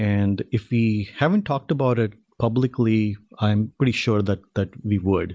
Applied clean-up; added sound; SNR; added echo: none; none; none; none.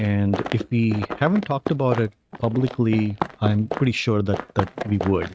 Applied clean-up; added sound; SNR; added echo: neural mask model RNNoise.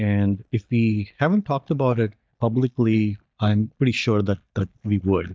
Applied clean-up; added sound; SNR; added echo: neural mask model DeepFilterNet 3.